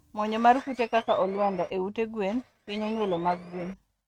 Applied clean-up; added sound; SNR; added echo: neural mask model RNNoise.